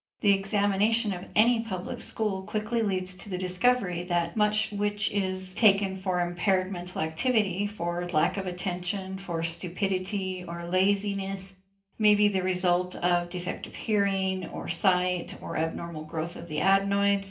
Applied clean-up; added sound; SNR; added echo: none; none; none; reverberation time 0.3 s.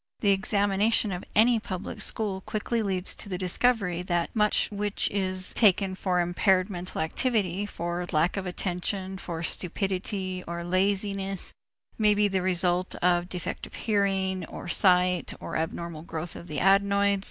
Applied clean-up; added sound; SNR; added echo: none; none; none; none.